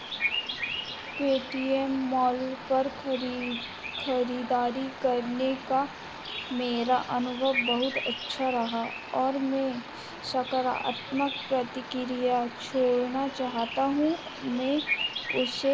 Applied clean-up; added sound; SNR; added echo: none; Bird vocalization, bird call, bird song; 8 dB; none.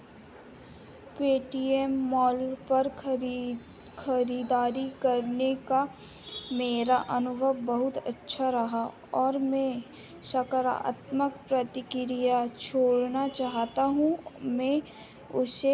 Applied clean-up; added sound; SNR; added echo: none; none; none; none.